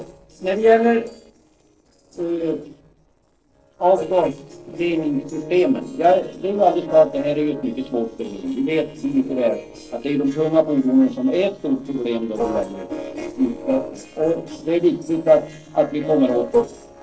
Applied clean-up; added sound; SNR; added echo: neural separator model SepFormer DNS4.